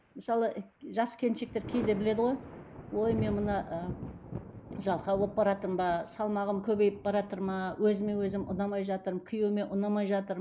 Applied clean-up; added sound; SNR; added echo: none; Thunder; 13 dB; none.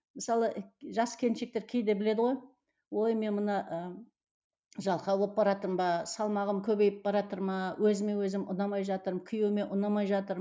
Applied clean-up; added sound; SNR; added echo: none; none; none; none.